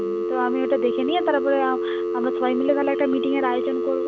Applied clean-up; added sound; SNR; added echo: none; Telephone; 1 dB; none.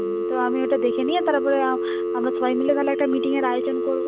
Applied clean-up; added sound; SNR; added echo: neural mask model RNNoise.